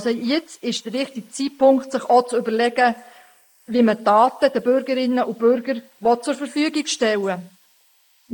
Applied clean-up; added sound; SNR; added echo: neural mask model Resemble Enhance denoiser.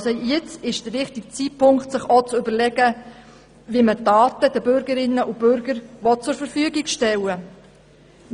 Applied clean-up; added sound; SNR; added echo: none; none; none; none.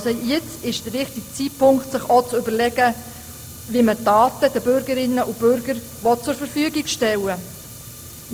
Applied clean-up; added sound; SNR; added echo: none; Fire; 16 dB; none.